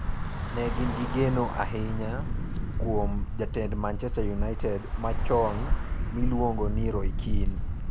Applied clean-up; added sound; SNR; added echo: none; Traffic noise, roadway noise / Bus; -3 dB; none.